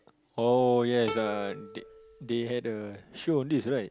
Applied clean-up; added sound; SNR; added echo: none; Plucked string instrument; 15 dB; none.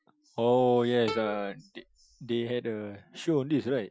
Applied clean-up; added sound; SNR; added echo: classical method Wiener filter.